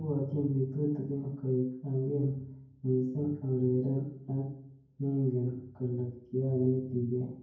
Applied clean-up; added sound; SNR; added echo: none; none; none; reverberation time 0.9 s.